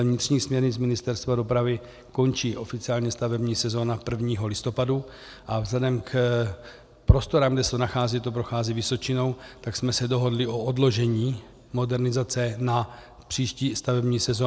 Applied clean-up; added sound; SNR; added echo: none; none; none; none.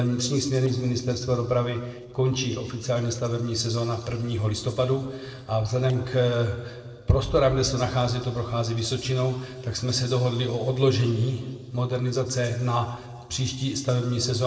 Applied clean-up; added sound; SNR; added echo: neural separator model SepFormer DNS4.